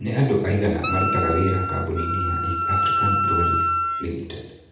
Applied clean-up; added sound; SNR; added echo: none; Wind instrument, woodwind instrument; 0 dB; reverberation time 0.8 s.